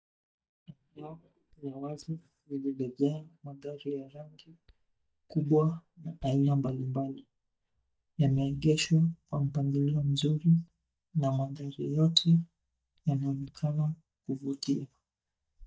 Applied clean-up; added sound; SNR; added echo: neural mask model DeepFilterNet 3.